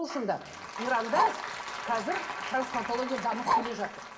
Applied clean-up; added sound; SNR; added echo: none; Bark; 3 dB; reverberation time 2.5 s.